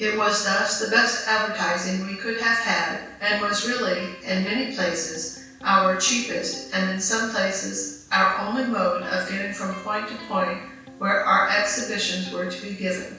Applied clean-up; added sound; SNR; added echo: none; Electric guitar; 19 dB; reverberation time 0.6 s.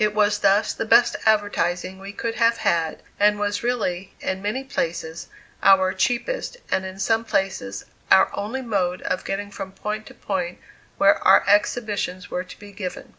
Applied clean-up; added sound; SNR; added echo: none; none; none; none.